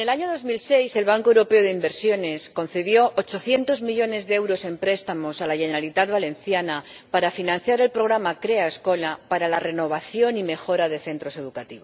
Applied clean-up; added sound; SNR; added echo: none; none; none; none.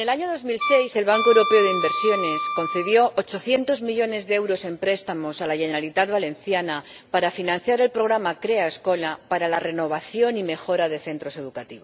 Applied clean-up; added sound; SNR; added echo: none; Wind instrument, woodwind instrument; 4 dB; none.